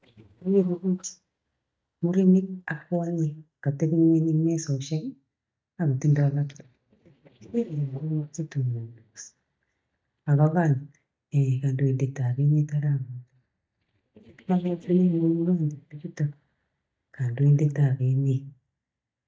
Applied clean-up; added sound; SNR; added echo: neural mask model DeepFilterNet 3.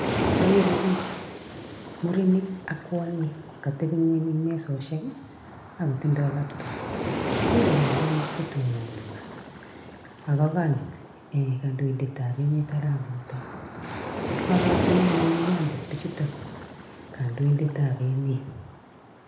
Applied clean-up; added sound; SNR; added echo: none; Waves, surf; 4 dB; reverberation time 0.7 s.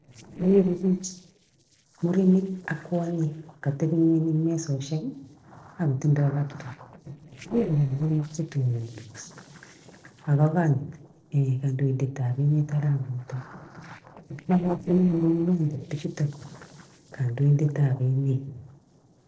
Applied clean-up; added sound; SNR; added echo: neural separator model SepFormer DNS4.